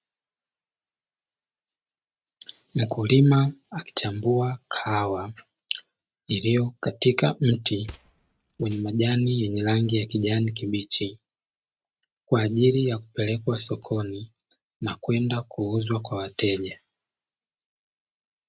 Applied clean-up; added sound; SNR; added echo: neural mask model RNNoise.